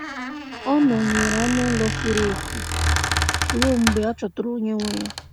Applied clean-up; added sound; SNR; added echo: none; Squeak; 2 dB; none.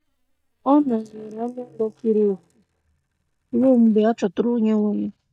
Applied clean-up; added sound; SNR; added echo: neural mask model DeepFilterNet 3.